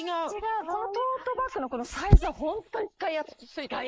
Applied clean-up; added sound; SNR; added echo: neural mask model Resemble Enhance denoiser.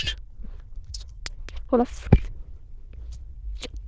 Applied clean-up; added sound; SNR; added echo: neural diffusion model UNIVERSE++.